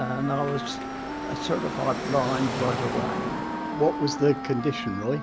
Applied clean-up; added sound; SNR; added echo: none; Car passing by / Traffic noise, roadway noise + Wind instrument, woodwind instrument; 3 dB; none.